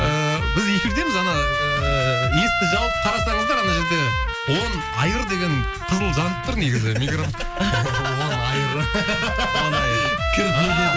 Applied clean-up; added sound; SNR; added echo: none; Trumpet; 2 dB; none.